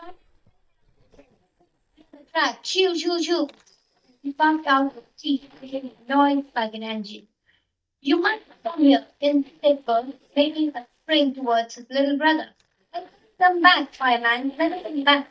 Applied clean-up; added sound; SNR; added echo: neural mask model DeepFilterNet 3.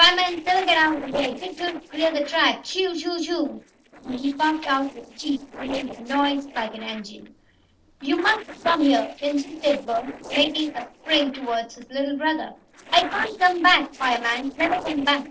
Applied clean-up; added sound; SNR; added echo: neural separator model SepFormer DNS4.